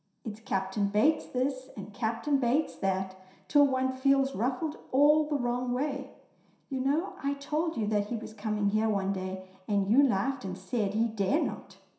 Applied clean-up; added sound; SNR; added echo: none; none; none; reverberation time 0.7 s.